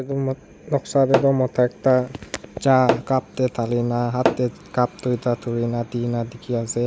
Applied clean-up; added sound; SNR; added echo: none; Tap / Hammer; 5 dB; none.